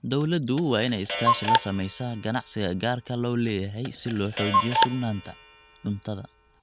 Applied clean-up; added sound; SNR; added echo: none; Clock; 2 dB; none.